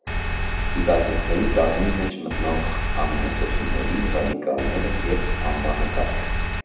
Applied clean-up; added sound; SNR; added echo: none; Engine; -3 dB; reverberation time 0.8 s.